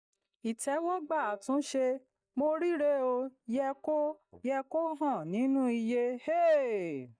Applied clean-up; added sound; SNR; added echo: neural mask model DeepFilterNet 3.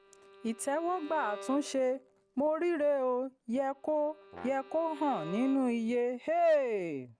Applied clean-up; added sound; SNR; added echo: none; Bowed string instrument + Brass instrument; 19 dB; none.